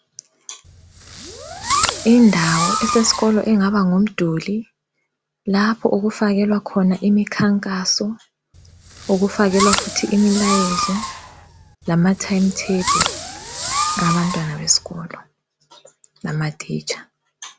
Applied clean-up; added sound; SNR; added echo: none; Fireworks; 5 dB; none.